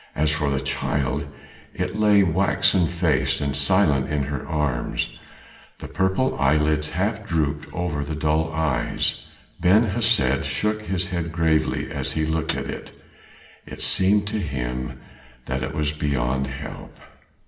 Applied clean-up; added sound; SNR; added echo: none; Hi-hat; 8 dB; reverberation time 0.8 s.